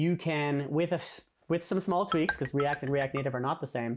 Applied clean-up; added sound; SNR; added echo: none; Marimba, xylophone; 7 dB; none.